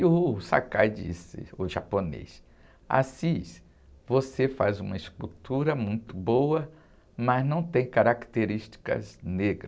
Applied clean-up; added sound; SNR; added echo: none; none; none; none.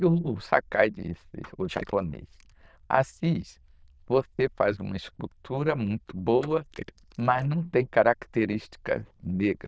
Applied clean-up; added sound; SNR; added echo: neural diffusion model UNIVERSE++.